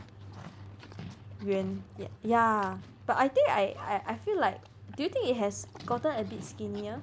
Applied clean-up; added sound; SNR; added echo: none; Livestock, farm animals, working animals; 20 dB; none.